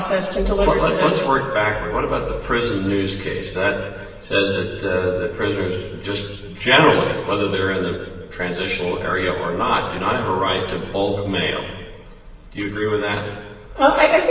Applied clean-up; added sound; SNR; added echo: none; none; none; reverberation time 1.3 s.